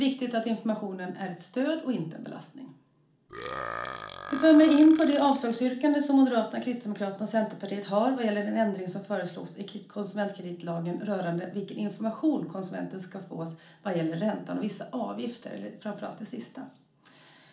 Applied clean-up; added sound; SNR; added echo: none; Burping, eructation; 11 dB; reverberation time 0.4 s.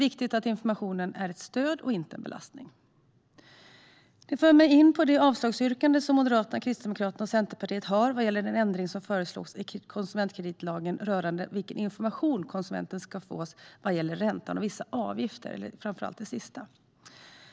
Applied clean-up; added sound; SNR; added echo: none; none; none; none.